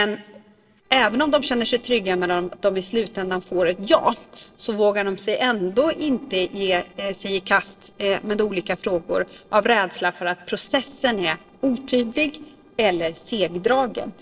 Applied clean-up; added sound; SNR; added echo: neural separator model SepFormer DNS4.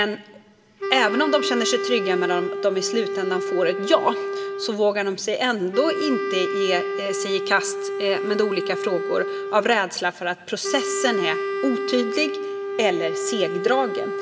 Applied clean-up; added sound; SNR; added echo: none; Wind instrument, woodwind instrument; 4 dB; reverberation time 1.0 s.